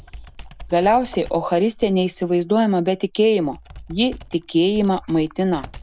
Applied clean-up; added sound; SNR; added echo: none; Computer keyboard; 20 dB; none.